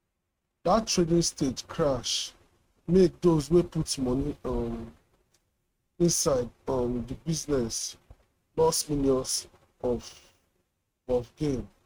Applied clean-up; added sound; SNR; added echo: neural mask model RNNoise.